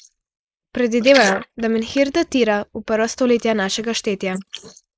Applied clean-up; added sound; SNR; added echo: neural mask model Resemble Enhance denoiser.